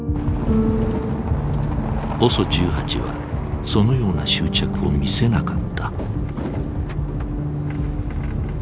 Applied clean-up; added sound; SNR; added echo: none; none; none; none.